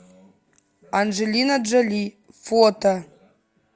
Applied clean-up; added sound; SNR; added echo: none; none; none; none.